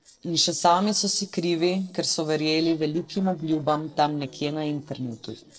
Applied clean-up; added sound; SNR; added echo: neural separator model SepFormer DNS4.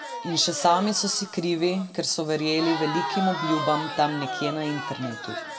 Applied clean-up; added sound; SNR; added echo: none; Crowd; 7 dB; reverberation time 1.7 s.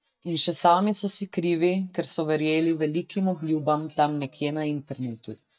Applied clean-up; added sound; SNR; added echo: neural mask model DeepFilterNet 3.